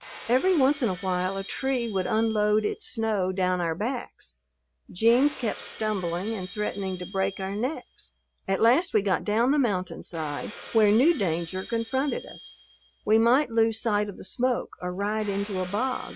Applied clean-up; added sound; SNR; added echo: none; Shatter; 17 dB; none.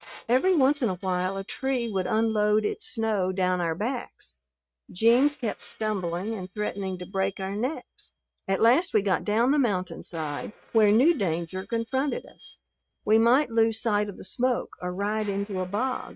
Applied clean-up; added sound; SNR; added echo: neural mask model RNNoise.